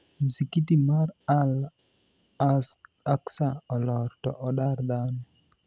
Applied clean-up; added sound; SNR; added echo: none; none; none; none.